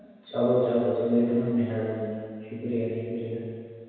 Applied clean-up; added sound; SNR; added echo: none; none; none; reverberation time 1.9 s.